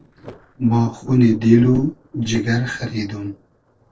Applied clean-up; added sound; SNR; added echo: neural separator model SepFormer DNS4.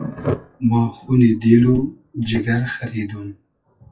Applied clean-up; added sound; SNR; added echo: classical method WPE with log-MMSE.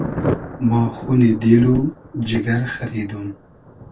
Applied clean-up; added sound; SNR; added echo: none; Thunder; 10 dB; reverberation time 0.1 s.